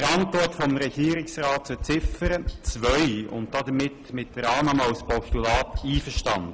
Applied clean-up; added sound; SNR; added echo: none; Tap; 8 dB; none.